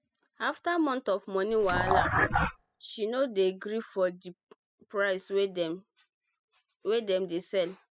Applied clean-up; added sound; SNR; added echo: classical method spectral subtraction.